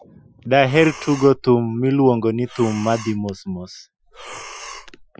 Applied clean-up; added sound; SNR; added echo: classical method Wiener filter.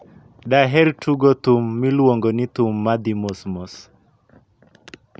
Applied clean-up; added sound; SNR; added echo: none; none; none; none.